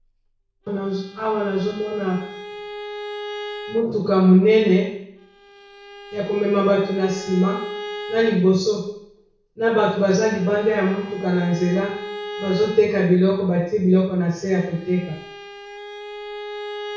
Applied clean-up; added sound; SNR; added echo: none; Bowed string instrument; 14 dB; reverberation time 0.6 s.